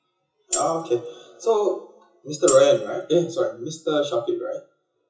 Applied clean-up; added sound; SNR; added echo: classical method WPE with log-MMSE.